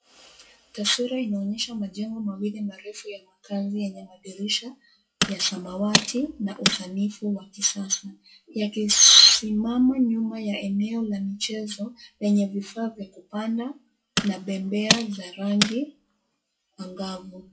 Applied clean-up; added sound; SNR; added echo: classical method WPE with log-MMSE.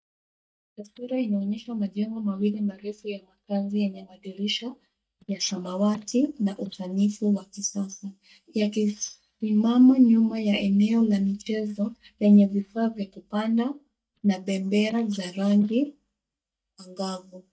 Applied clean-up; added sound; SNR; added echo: neural mask model DeepFilterNet 3.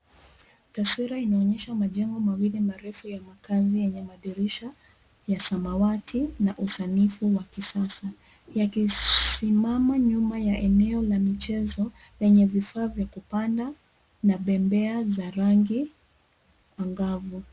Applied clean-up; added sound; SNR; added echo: none; none; none; none.